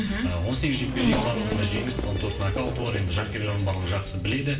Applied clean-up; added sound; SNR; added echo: none; Race car, auto racing / Accelerating, revving, vroom; 5 dB; reverberation time 0.7 s.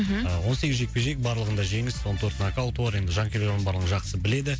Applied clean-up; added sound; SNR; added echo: none; none; none; none.